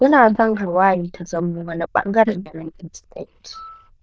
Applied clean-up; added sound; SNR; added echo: neural diffusion model UNIVERSE++.